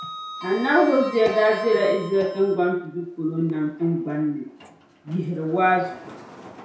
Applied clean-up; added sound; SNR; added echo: none; Sliding door; 17 dB; reverberation time 0.6 s.